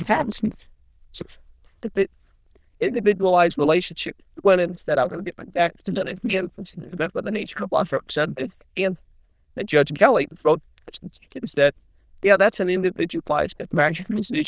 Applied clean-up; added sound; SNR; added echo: neural diffusion model UNIVERSE++.